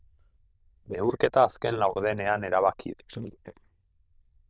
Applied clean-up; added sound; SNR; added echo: neural diffusion model UNIVERSE++.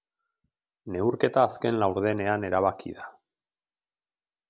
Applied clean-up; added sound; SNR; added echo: none; none; none; none.